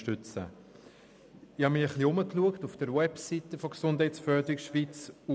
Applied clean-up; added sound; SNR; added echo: none; none; none; none.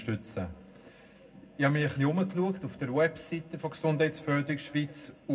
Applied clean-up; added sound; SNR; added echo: none; none; none; reverberation time 0.3 s.